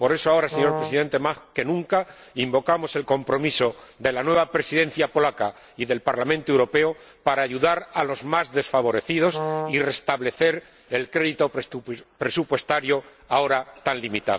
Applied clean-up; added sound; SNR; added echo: none; Brass instrument; 5 dB; none.